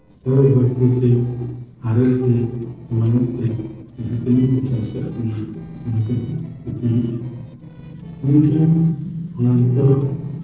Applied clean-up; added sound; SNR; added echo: neural separator model SepFormer DNS4.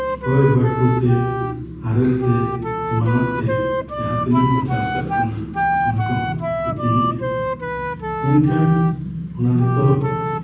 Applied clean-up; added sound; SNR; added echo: none; Wind instrument, woodwind instrument; 5 dB; reverberation time 1.2 s.